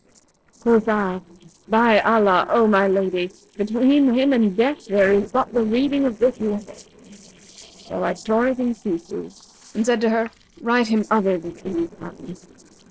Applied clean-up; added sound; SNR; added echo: neural separator model SepFormer DNS4.